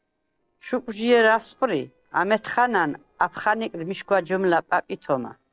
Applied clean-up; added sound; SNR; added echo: neural separator model SepFormer DNS4.